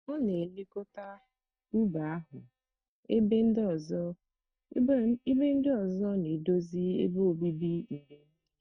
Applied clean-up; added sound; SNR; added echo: neural mask model DeepFilterNet 3.